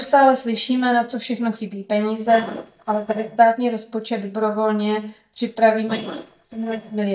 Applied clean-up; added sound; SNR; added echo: neural mask model DeepFilterNet 3.